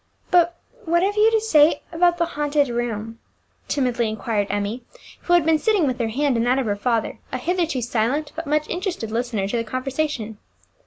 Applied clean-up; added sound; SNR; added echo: none; none; none; none.